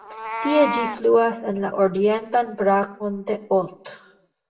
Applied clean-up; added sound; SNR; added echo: none; Meow; 11 dB; reverberation time 0.6 s.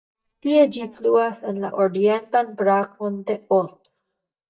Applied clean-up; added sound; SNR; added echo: neural mask model DeepFilterNet 3.